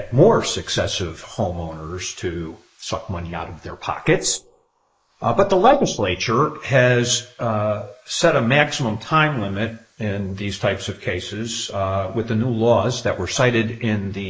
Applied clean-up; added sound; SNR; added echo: neural mask model Resemble Enhance denoiser.